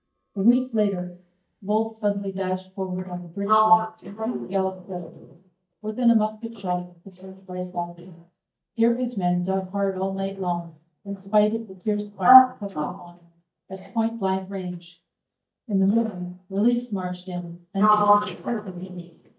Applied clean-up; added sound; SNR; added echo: neural mask model DeepFilterNet 3.